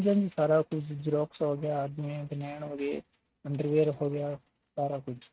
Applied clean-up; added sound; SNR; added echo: neural mask model RNNoise.